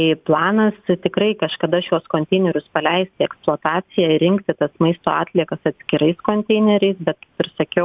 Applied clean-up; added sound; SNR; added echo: none; none; none; none.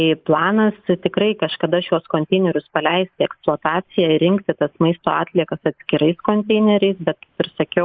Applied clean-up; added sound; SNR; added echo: neural mask model Resemble Enhance denoiser.